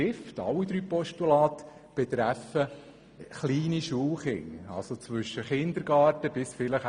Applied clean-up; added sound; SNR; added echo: none; none; none; none.